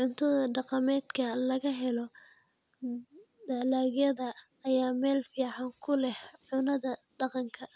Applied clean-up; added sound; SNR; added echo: none; none; none; none.